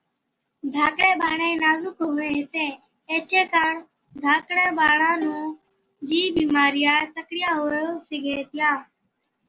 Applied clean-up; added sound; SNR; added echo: neural separator model SepFormer DNS4.